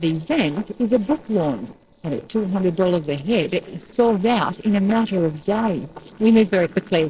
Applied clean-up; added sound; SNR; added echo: neural separator model SepFormer DNS4.